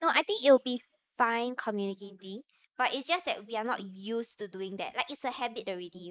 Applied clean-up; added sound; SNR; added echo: neural mask model Resemble Enhance denoiser.